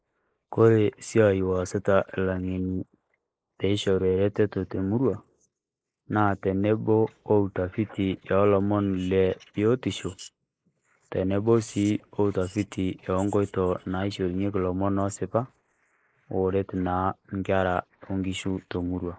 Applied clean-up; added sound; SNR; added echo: neural mask model Resemble Enhance denoiser.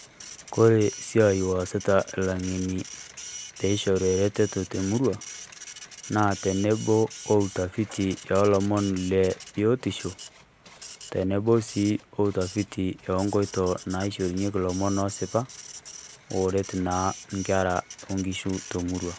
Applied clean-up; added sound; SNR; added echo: none; Printer; 16 dB; none.